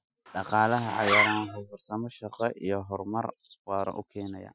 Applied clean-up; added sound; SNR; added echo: classical method Wiener filter.